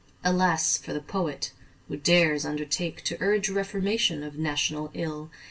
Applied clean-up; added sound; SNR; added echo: none; none; none; reverberation time 0.2 s.